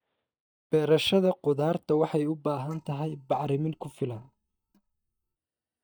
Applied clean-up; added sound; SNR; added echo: neural mask model DeepFilterNet 3.